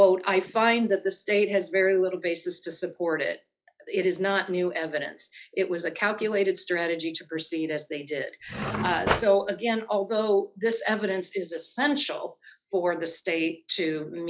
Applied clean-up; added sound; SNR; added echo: classical method log-MMSE.